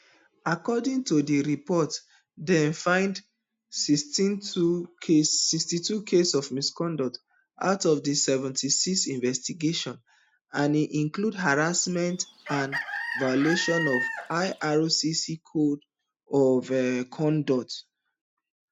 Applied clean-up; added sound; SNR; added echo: none; Chicken, rooster; 7 dB; none.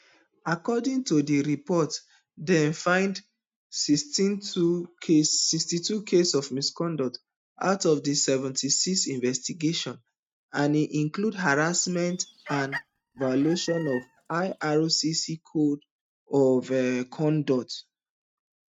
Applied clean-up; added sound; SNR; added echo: neural mask model RNNoise.